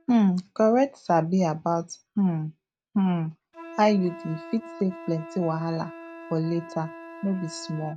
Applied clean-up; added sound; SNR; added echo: neural mask model RNNoise.